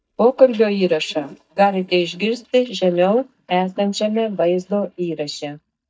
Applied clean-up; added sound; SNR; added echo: neural mask model DeepFilterNet 3.